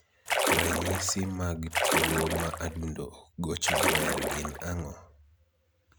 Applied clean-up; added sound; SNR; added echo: none; Splash, splatter; -4 dB; none.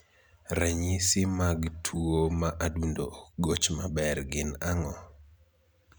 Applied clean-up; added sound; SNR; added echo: none; none; none; none.